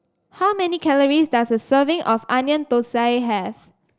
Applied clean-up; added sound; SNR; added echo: none; none; none; none.